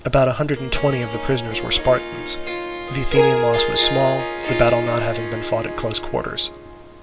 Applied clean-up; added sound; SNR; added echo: none; Harp; 3 dB; none.